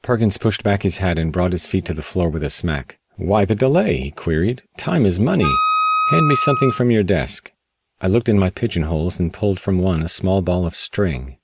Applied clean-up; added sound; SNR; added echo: none; Wind instrument, woodwind instrument; 2 dB; none.